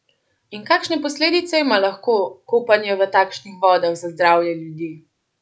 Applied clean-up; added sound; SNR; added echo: none; none; none; none.